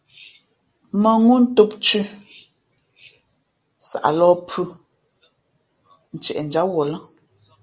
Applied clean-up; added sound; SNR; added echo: none; none; none; none.